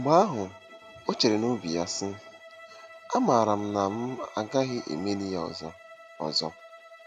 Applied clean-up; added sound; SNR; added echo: none; Bowed string instrument; 20 dB; none.